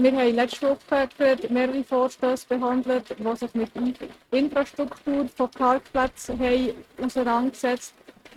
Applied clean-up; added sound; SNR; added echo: neural mask model RNNoise.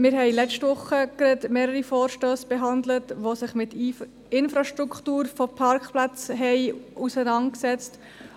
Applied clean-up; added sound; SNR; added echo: none; none; none; none.